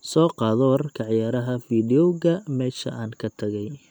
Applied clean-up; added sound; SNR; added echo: none; none; none; none.